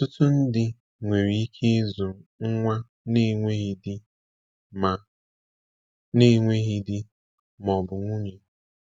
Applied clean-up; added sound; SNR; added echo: none; none; none; none.